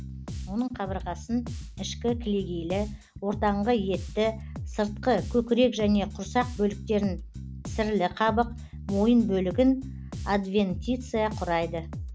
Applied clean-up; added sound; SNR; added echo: none; Bass guitar; 10 dB; none.